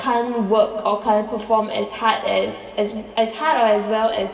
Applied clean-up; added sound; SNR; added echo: none; none; none; reverberation time 2.3 s.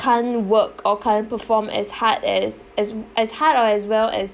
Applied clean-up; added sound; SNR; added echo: none; none; none; none.